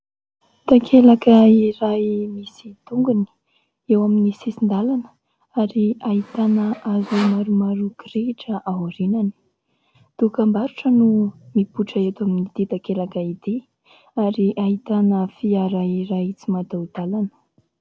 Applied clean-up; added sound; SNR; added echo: none; Sawing; 17 dB; none.